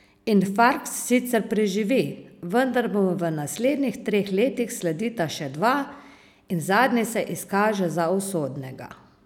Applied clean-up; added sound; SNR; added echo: none; none; none; none.